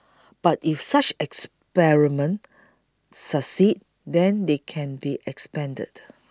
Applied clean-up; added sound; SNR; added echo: none; none; none; none.